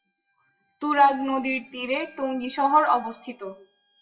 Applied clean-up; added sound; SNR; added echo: classical method WPE with log-MMSE.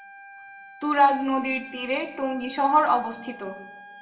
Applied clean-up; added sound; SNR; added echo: none; Wind instrument, woodwind instrument; 19 dB; reverberation time 0.6 s.